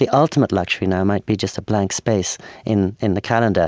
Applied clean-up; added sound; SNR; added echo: none; none; none; none.